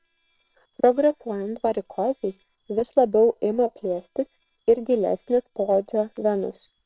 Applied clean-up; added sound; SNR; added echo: neural separator model SepFormer WHAM!.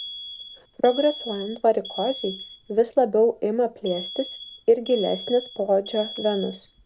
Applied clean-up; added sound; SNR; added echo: none; Alarm; 14 dB; none.